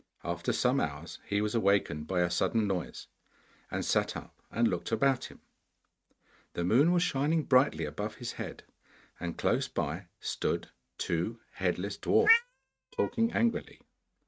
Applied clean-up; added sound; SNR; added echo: neural mask model RNNoise.